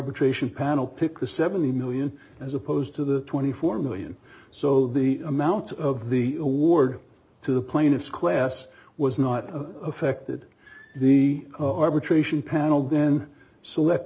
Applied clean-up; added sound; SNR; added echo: none; none; none; none.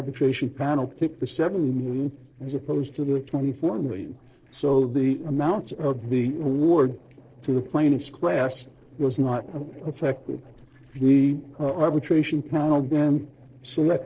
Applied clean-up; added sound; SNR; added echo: neural separator model SepFormer DNS4.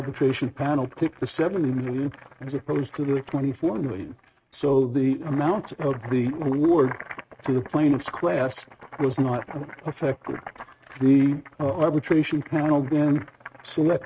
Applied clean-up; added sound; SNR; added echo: neural mask model RNNoise.